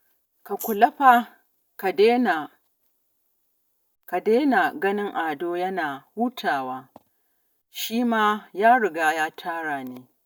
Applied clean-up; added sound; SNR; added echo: none; none; none; none.